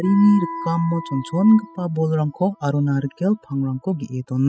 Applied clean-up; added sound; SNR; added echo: classical method spectral subtraction.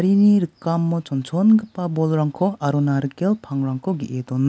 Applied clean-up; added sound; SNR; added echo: none; none; none; none.